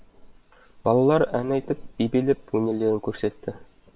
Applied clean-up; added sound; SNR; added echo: neural separator model SepFormer WHAM!.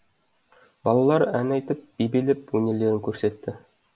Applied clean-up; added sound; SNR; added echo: none; none; none; none.